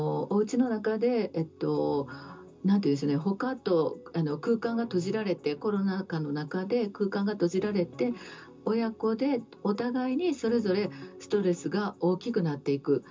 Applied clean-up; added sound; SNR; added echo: none; none; none; reverberation time 0.2 s.